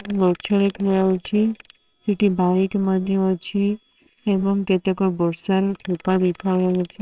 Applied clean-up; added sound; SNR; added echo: neural separator model SepFormer WHAMR!.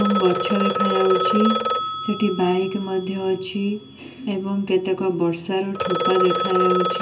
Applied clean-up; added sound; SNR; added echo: none; Telephone; 3 dB; reverberation time 0.2 s.